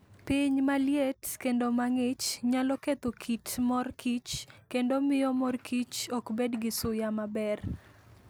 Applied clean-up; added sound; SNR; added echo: none; none; none; none.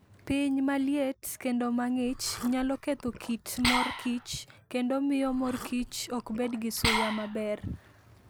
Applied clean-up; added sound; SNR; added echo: none; Liquid; 5 dB; none.